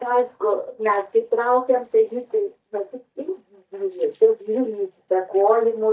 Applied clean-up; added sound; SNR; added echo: neural mask model DeepFilterNet 3.